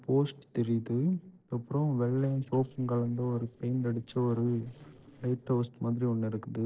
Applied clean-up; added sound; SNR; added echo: neural separator model SepFormer DNS4.